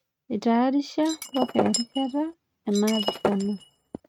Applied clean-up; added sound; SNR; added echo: neural mask model RNNoise.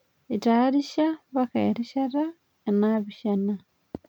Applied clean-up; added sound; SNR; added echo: none; none; none; none.